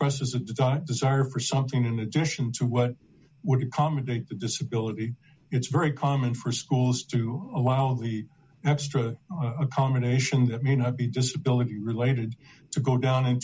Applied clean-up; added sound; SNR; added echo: none; none; none; none.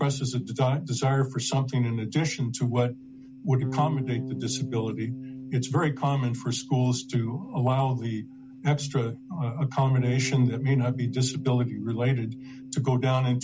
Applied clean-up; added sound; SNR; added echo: none; Bass guitar; 12 dB; none.